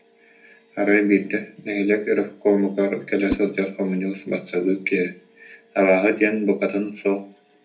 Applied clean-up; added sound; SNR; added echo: none; Whoosh, swoosh, swish; 14 dB; reverberation time 0.3 s.